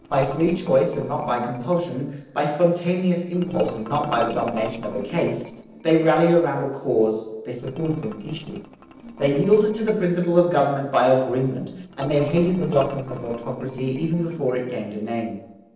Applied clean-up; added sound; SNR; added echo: neural separator model SepFormer DNS4.